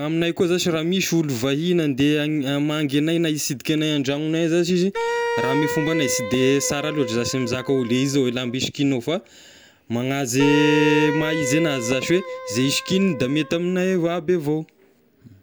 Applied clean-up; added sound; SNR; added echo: none; Wind instrument, woodwind instrument; 6 dB; none.